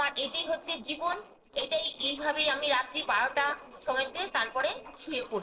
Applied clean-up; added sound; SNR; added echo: neural separator model SepFormer DNS4.